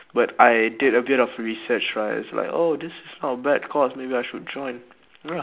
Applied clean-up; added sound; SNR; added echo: none; none; none; none.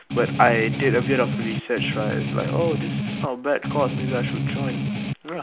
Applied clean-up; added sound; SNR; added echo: none; Strum; 1 dB; none.